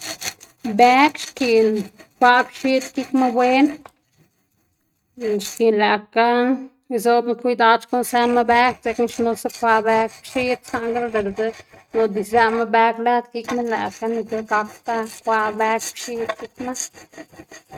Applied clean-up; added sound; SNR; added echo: neural mask model RNNoise.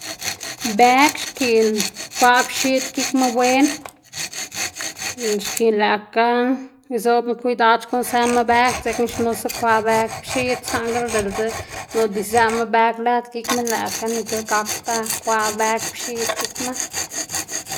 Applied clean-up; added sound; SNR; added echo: none; Tools; 9 dB; none.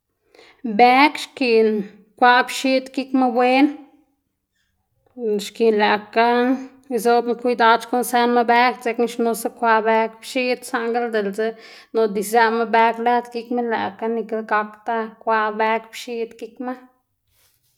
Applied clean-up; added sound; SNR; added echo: none; none; none; none.